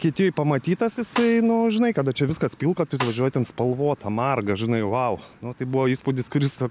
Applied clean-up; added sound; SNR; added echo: none; Snare drum; 11 dB; none.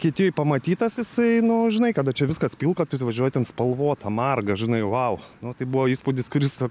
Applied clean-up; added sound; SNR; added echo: none; none; none; none.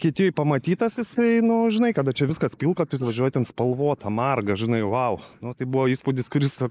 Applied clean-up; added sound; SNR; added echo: neural mask model Resemble Enhance denoiser.